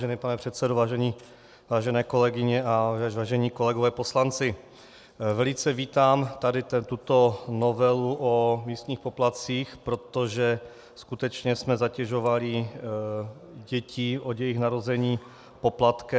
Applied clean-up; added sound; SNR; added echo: none; none; none; none.